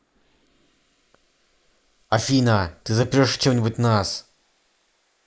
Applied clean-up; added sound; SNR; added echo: neural mask model Resemble Enhance denoiser.